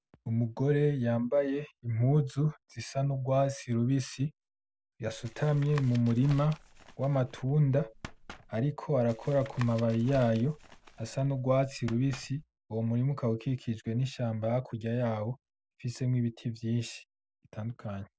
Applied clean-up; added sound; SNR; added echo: none; Tap; 18 dB; none.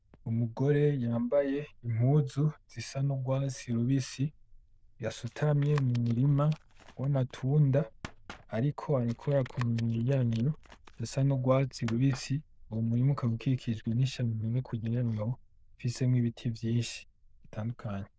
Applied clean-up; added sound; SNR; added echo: neural diffusion model UNIVERSE++.